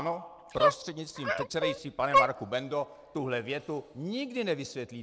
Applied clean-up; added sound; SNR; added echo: none; Dog; -2 dB; none.